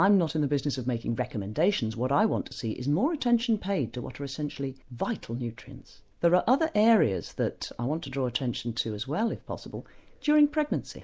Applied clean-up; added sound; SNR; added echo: none; none; none; none.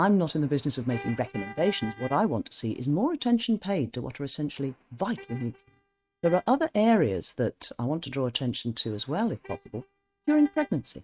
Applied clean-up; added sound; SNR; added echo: neural mask model RNNoise.